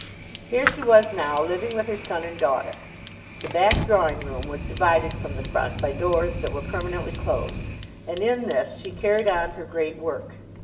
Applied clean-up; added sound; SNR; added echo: none; Fire; 6 dB; reverberation time 0.6 s.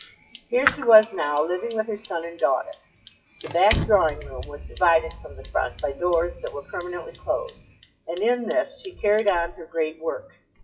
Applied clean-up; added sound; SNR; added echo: classical method WPE with log-MMSE.